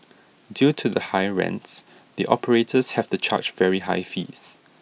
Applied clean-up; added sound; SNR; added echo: none; none; none; none.